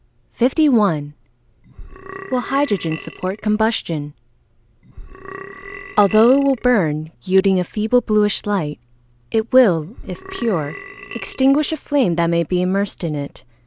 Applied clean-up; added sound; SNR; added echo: none; Burping, eructation; 16 dB; none.